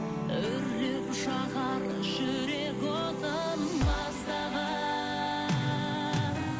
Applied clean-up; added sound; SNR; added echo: none; none; none; none.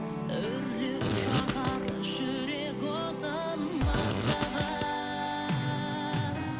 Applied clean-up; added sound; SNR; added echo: none; Fart; 0 dB; none.